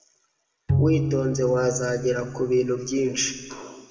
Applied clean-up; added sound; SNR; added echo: none; Bowed string instrument; 3 dB; reverberation time 1.8 s.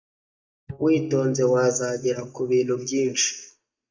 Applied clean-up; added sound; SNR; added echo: neural mask model DeepFilterNet 3.